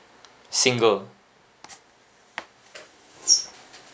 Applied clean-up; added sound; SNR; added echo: none; none; none; none.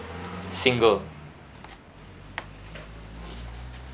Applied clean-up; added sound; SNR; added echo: none; Car passing by; 13 dB; none.